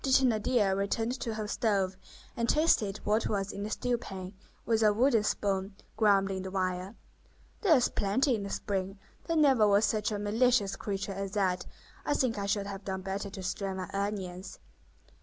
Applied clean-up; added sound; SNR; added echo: none; none; none; none.